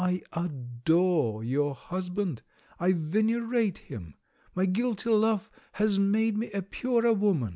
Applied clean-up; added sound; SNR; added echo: none; none; none; none.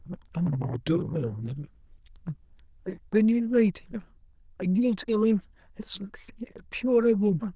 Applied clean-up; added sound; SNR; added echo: neural diffusion model UNIVERSE++.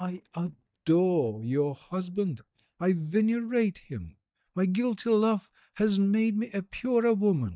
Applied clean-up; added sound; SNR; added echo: neural mask model DeepFilterNet 3.